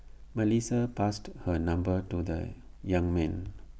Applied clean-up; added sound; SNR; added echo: none; none; none; none.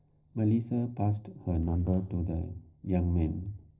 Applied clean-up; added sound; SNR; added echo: neural separator model SepFormer DNS4.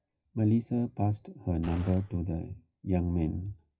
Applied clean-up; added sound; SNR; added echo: classical method WPE with log-MMSE.